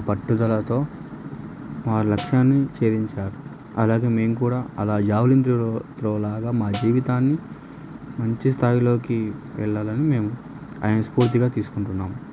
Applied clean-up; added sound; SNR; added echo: none; Snare drum; 18 dB; none.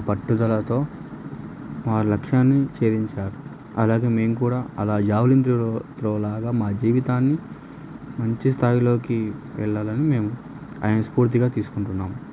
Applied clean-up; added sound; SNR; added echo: none; none; none; none.